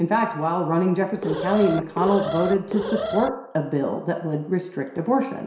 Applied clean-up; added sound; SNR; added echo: none; Alarm; 4 dB; reverberation time 0.7 s.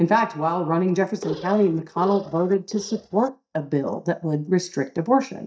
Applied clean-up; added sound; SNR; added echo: neural mask model DeepFilterNet 3.